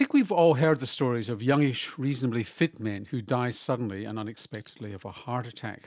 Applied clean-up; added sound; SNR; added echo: none; none; none; none.